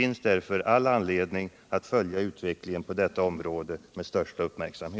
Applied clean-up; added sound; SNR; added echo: none; none; none; none.